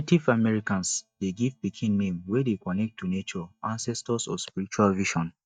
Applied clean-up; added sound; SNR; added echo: neural mask model DeepFilterNet 3.